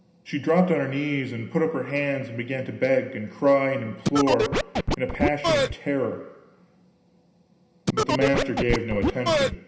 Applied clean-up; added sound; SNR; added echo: none; Scratching (performance technique); -1 dB; reverberation time 0.9 s.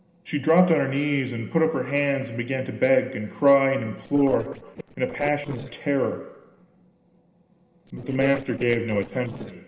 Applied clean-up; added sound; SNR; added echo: neural separator model SepFormer DNS4.